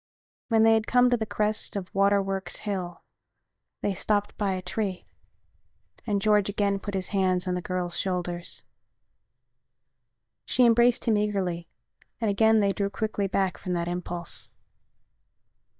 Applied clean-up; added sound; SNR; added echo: neural mask model DeepFilterNet 3.